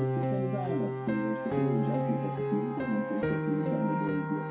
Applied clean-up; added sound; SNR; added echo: none; Piano; -2 dB; reverberation time 0.5 s.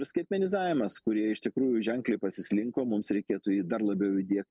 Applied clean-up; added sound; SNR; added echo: none; none; none; none.